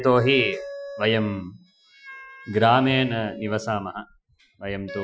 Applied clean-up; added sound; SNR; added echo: classical method Wiener filter.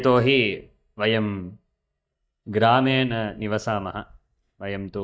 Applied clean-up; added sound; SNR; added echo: neural mask model DeepFilterNet 3.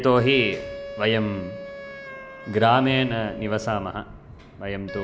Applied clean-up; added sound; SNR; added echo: none; Wind instrument, woodwind instrument; 14 dB; none.